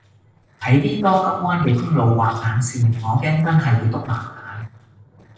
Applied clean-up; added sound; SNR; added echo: neural separator model SepFormer DNS4.